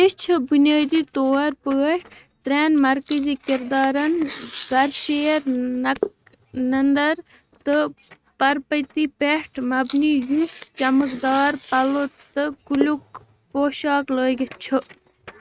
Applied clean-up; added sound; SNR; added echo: neural mask model RNNoise.